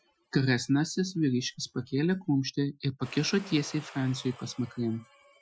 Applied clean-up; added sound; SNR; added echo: classical method Wiener filter.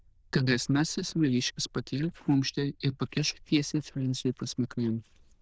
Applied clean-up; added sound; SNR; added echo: neural diffusion model UNIVERSE++.